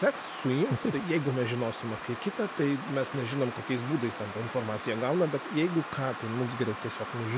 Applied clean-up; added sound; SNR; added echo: none; Cricket; -4 dB; none.